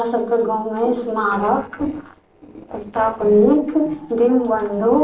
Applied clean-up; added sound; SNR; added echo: neural separator model SepFormer DNS4.